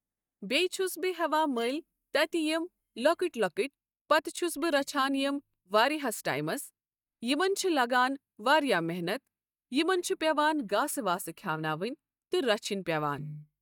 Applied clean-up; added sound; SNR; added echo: neural mask model DeepFilterNet 3.